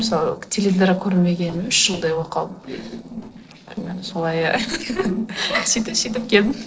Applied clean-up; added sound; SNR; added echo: neural separator model SepFormer DNS4.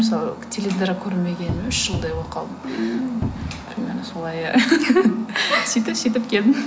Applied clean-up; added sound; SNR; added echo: none; Cupboard open or close; 7 dB; none.